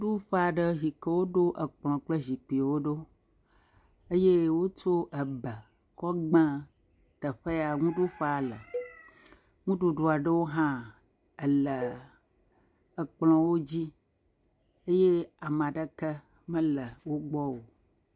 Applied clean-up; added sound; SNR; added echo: none; Cowbell; 15 dB; none.